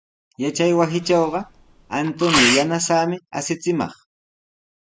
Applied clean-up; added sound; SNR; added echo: none; Sneeze; 2 dB; none.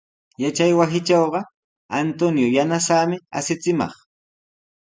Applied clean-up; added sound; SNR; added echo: none; none; none; none.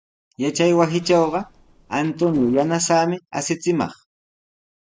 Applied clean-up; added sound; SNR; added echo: neural separator model SepFormer DNS4.